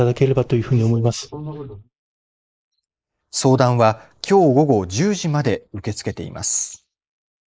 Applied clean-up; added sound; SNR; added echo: neural mask model Resemble Enhance denoiser.